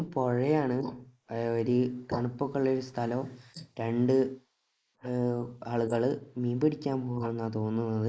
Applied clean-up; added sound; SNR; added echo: neural mask model Resemble Enhance denoiser.